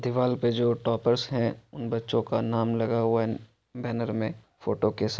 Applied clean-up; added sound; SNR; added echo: none; none; none; none.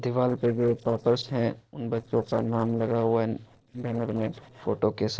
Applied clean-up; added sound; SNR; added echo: neural separator model SepFormer DNS4.